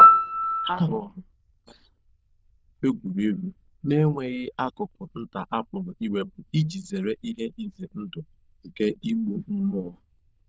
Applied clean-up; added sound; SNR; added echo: neural diffusion model UNIVERSE++.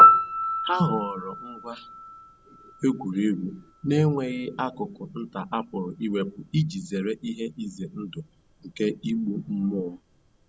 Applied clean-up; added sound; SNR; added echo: none; Piano; -1 dB; none.